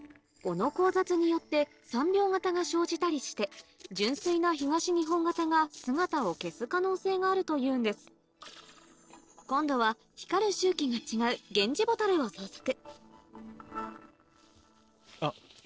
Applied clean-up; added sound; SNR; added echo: neural separator model SepFormer DNS4.